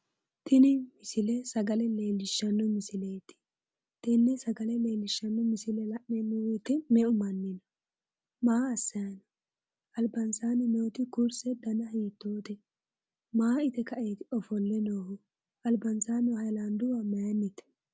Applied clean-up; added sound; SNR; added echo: none; none; none; none.